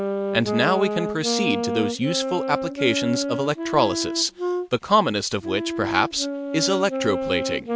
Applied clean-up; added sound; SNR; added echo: none; Wind instrument, woodwind instrument; 3 dB; none.